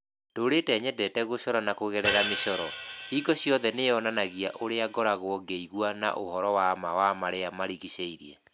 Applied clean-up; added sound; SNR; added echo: none; Hi-hat; -2 dB; none.